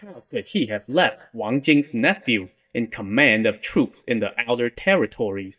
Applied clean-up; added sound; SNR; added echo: neural mask model DeepFilterNet 3.